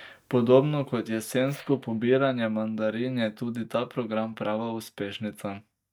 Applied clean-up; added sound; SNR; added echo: neural mask model DeepFilterNet 3.